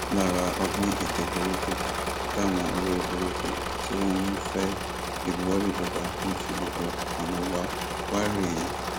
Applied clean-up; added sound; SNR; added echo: none; Engine / Mechanisms; 0 dB; none.